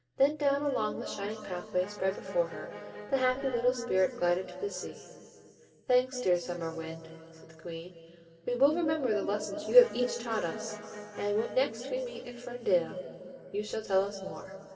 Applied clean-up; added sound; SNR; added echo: none; Bowed string instrument; 14 dB; reverberation time 2.8 s.